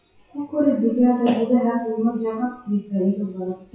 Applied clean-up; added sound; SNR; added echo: classical method WPE with log-MMSE.